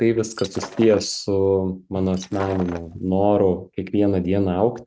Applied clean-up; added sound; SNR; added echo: neural mask model RNNoise.